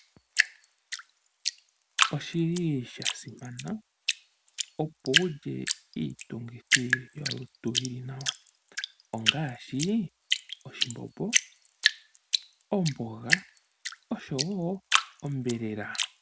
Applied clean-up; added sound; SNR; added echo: none; Drip; -2 dB; none.